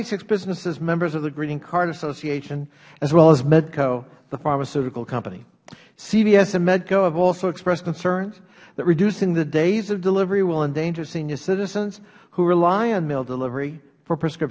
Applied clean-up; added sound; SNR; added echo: none; none; none; none.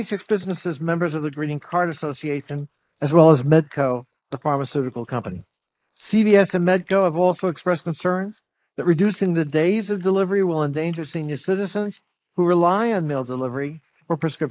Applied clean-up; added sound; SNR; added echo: neural mask model Resemble Enhance denoiser.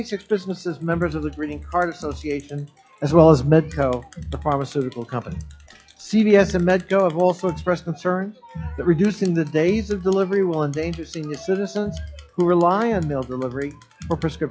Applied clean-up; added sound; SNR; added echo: classical method log-MMSE.